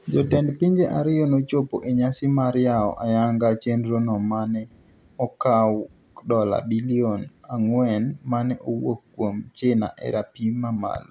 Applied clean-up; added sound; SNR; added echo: none; none; none; none.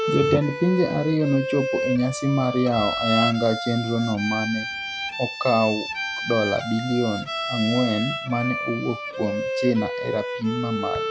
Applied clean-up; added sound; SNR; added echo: none; Bowed string instrument; 5 dB; none.